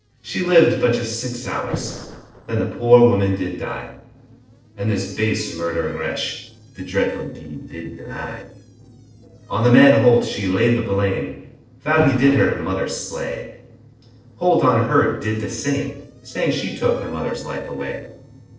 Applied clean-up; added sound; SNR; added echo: neural separator model SepFormer DNS4.